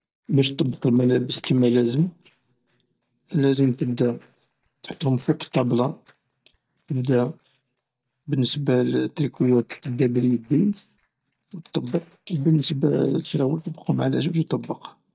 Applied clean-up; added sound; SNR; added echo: neural mask model DeepFilterNet 3.